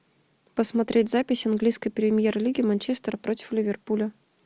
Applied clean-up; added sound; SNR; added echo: none; none; none; none.